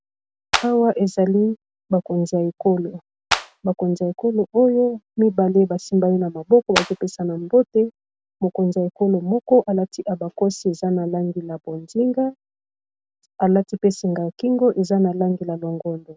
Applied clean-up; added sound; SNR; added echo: none; Clapping; 3 dB; none.